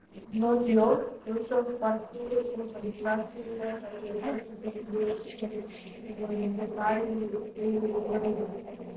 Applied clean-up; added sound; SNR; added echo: neural separator model SepFormer DNS4.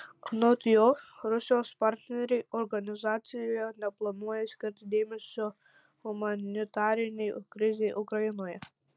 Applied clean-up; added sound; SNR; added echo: none; none; none; none.